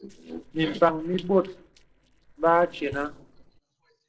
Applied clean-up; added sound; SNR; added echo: neural separator model SepFormer DNS4.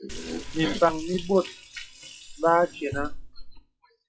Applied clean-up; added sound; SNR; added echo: classical method WPE with log-MMSE.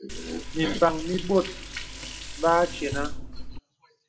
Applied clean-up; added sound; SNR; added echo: none; Liquid; 7 dB; reverberation time 0.5 s.